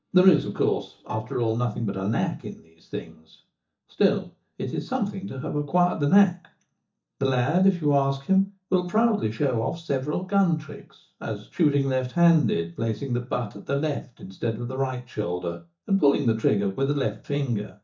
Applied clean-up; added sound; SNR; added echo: neural mask model DeepFilterNet 3.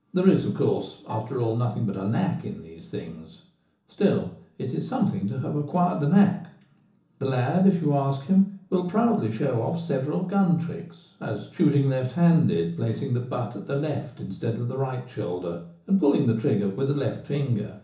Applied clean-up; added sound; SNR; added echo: none; Bowed string instrument; 19 dB; reverberation time 0.8 s.